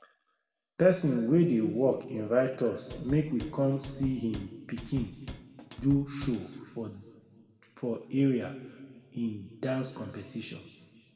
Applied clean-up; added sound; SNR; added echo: none; Drum / Drum kit; 13 dB; reverberation time 1.5 s.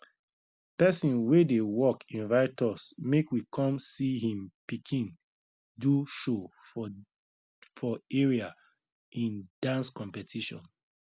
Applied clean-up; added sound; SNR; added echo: none; none; none; none.